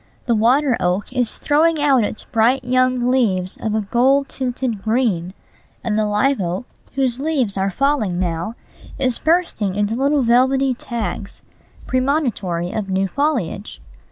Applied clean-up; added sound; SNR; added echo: none; none; none; none.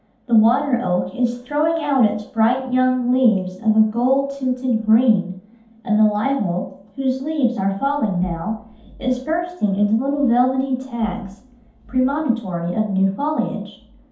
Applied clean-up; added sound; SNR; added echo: none; none; none; reverberation time 0.6 s.